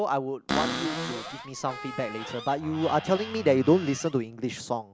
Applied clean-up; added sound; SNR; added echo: none; Cupboard open or close; 8 dB; none.